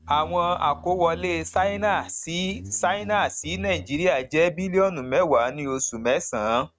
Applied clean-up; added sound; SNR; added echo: neural mask model RNNoise.